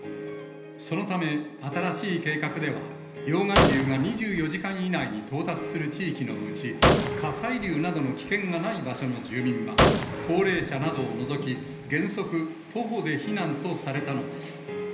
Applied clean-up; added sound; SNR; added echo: none; Gunshot, gunfire; 0 dB; reverberation time 0.8 s.